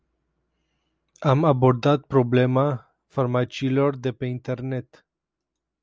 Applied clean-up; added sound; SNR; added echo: none; none; none; none.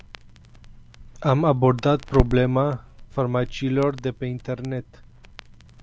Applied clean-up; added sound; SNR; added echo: none; Crackle; 10 dB; none.